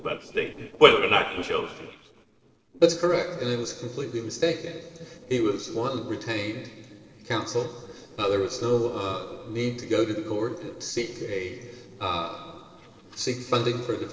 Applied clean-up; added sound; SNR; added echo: neural separator model SepFormer DNS4.